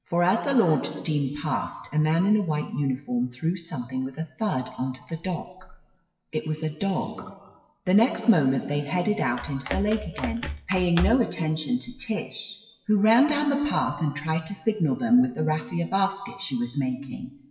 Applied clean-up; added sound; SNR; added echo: classical method WPE with log-MMSE.